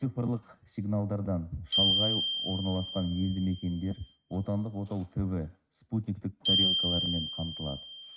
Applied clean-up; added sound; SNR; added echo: neural mask model RNNoise.